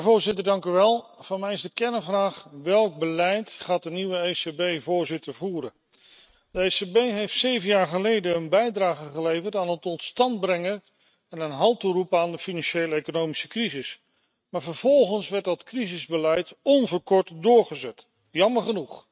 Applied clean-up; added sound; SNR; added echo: neural mask model RNNoise.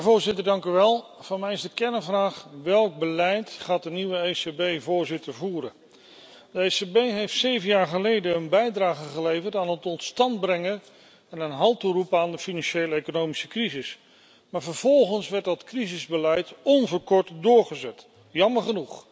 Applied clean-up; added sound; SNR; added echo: none; none; none; none.